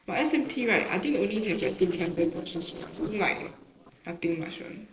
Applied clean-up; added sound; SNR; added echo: neural separator model SepFormer DNS4.